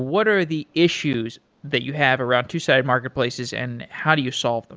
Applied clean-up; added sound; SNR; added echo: none; none; none; none.